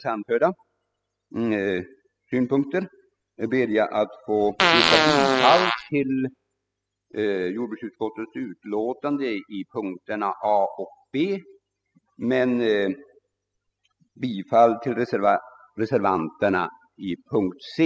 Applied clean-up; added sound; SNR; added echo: classical method spectral subtraction.